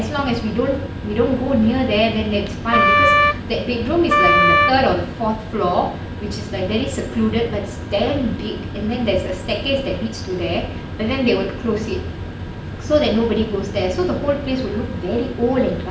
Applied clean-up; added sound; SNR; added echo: none; Wind instrument, woodwind instrument; -3 dB; none.